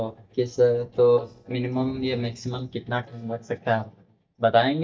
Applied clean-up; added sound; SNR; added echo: neural mask model DeepFilterNet 3.